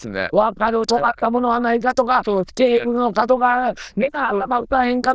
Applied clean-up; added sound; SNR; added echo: neural diffusion model UNIVERSE++.